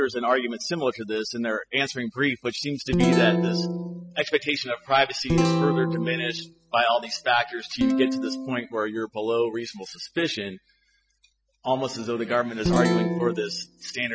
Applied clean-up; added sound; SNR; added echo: classical method spectral subtraction.